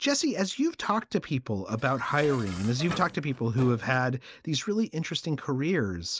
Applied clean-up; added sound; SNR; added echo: none; Dishes, pots, and pans; 18 dB; none.